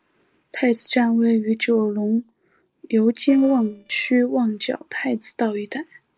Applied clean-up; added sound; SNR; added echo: neural separator model SepFormer DNS4.